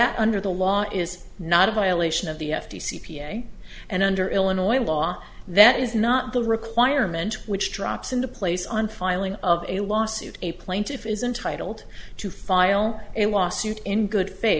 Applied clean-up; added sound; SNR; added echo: none; none; none; none.